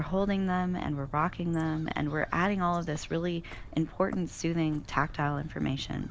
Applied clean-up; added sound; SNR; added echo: none; Bird; 14 dB; none.